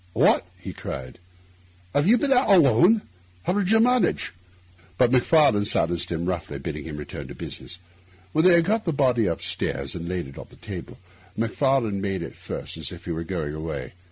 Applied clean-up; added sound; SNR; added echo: none; none; none; none.